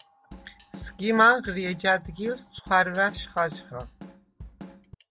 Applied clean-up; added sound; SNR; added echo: none; Drum kit; 18 dB; none.